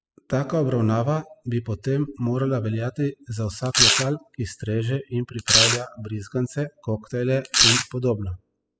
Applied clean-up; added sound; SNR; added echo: classical method spectral subtraction.